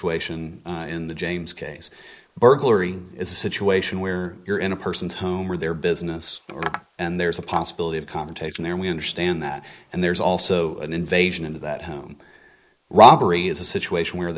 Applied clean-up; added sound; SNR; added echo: neural mask model Resemble Enhance denoiser.